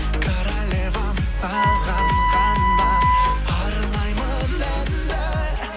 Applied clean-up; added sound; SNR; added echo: none; Wind instrument, woodwind instrument; 1 dB; none.